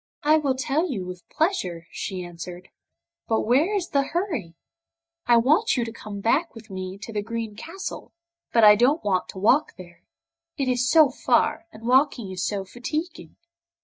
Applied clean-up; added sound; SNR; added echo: neural mask model DeepFilterNet 3.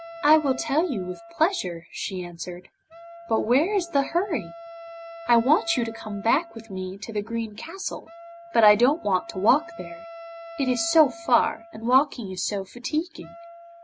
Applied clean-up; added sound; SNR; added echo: none; Wind instrument, woodwind instrument; 18 dB; none.